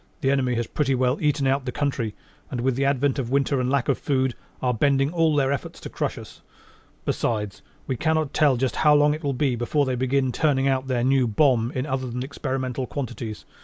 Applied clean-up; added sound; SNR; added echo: none; none; none; none.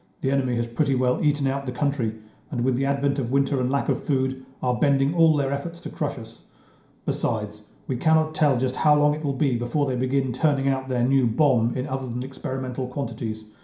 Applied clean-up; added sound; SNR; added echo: none; none; none; reverberation time 0.5 s.